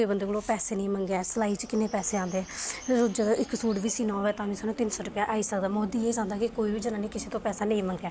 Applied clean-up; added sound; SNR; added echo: none; none; none; none.